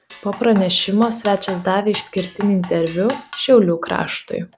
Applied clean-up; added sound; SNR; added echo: none; Drum kit; 17 dB; none.